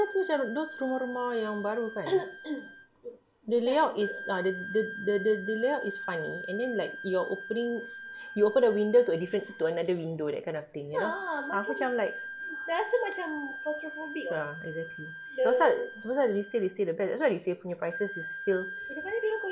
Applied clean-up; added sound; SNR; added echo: none; Wind instrument, woodwind instrument; 11 dB; reverberation time 0.4 s.